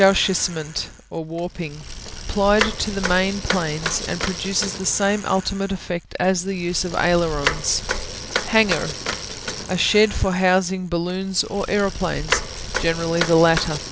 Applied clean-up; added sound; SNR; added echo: none; Bicycle; 7 dB; none.